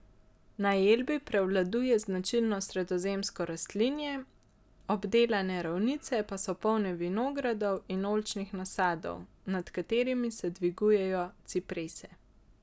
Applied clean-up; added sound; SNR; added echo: none; none; none; none.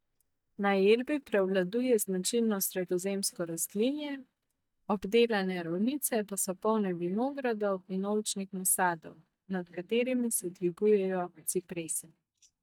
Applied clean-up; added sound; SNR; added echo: neural mask model DeepFilterNet 3.